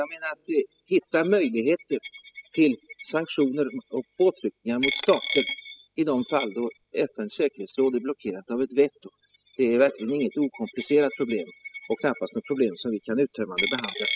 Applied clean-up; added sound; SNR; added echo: classical method spectral subtraction.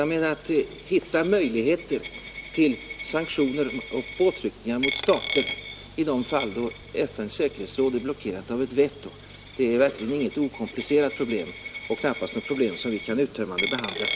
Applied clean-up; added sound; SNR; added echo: none; Coin (dropping); 9 dB; none.